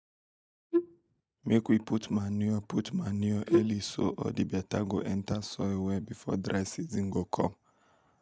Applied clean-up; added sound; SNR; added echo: neural mask model DeepFilterNet 3.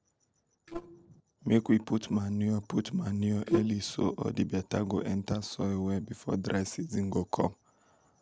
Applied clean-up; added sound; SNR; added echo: neural separator model SepFormer DNS4.